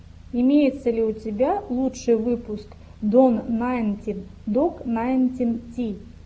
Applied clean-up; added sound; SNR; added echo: none; none; none; none.